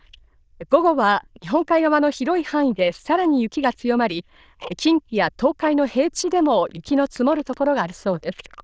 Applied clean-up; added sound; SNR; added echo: neural diffusion model UNIVERSE++.